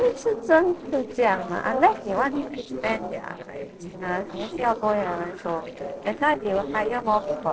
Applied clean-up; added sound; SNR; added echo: neural separator model SepFormer DNS4.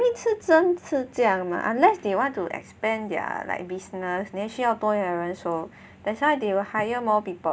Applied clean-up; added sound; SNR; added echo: none; none; none; none.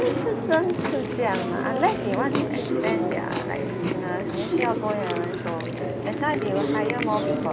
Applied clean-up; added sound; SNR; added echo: none; Chewing, mastication; -1 dB; none.